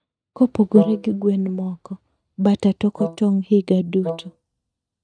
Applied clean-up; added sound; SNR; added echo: neural mask model DeepFilterNet 3.